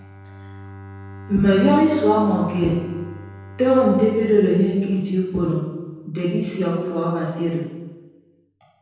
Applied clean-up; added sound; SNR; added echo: none; Bowed string instrument; 20 dB; reverberation time 1.2 s.